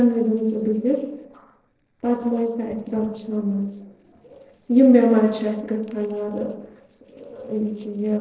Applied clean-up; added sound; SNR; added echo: neural separator model SepFormer DNS4.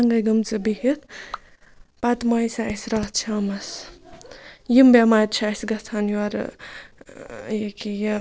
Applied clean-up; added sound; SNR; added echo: none; none; none; none.